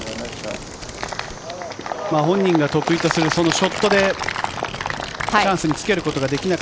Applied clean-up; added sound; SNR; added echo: none; Tearing; 13 dB; none.